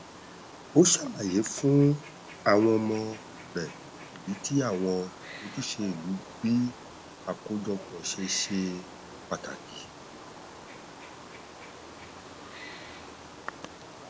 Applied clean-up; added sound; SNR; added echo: none; Wild animals; 14 dB; none.